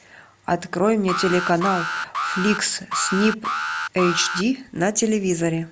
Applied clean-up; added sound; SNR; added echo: none; Alarm; 4 dB; none.